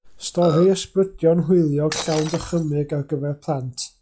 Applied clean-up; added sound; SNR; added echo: classical method log-MMSE.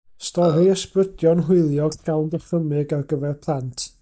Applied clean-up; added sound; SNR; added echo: neural mask model DeepFilterNet 3.